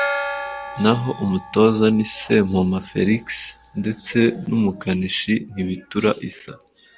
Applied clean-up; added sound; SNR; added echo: none; Gong; 13 dB; none.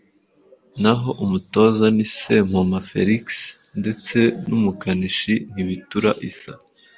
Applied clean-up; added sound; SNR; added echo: none; none; none; none.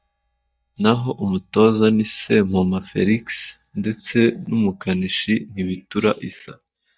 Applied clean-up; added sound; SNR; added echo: neural mask model DeepFilterNet 3.